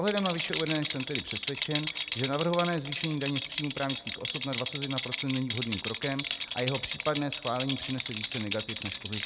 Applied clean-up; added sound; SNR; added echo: none; Rattle; 4 dB; none.